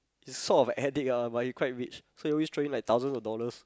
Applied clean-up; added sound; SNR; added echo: none; none; none; none.